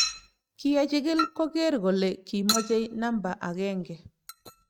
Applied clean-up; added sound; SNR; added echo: neural mask model RNNoise.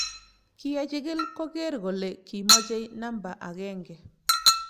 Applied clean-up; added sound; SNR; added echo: none; Chink, clink; -5 dB; none.